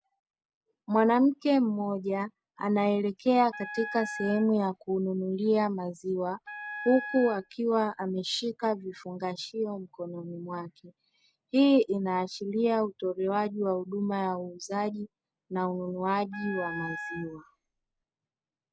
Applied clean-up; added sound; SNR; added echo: none; Wind instrument, woodwind instrument; 12 dB; none.